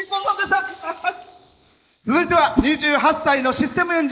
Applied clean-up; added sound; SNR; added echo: neural mask model Resemble Enhance denoiser.